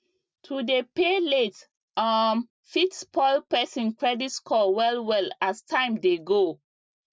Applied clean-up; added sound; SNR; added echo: none; none; none; none.